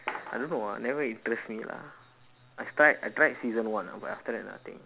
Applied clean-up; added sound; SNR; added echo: none; none; none; none.